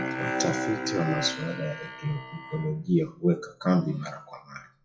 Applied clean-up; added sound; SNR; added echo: classical method WPE with log-MMSE.